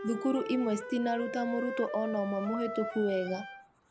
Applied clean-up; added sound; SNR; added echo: none; Wind instrument, woodwind instrument; 7 dB; none.